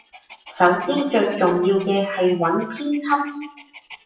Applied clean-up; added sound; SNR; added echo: classical method WPE with log-MMSE.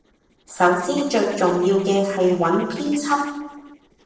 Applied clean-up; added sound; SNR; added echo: neural separator model SepFormer DNS4.